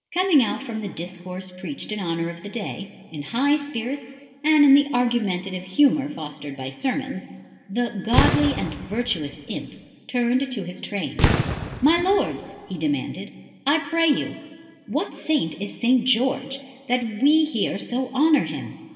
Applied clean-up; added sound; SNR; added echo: none; Fireworks; 2 dB; reverberation time 1.7 s.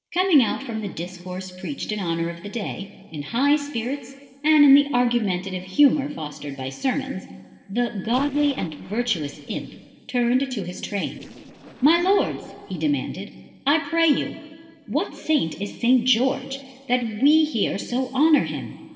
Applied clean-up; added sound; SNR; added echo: neural separator model SepFormer DNS4.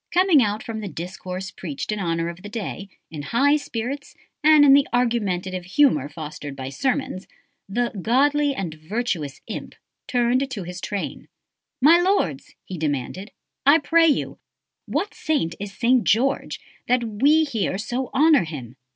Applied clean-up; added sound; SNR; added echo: none; none; none; none.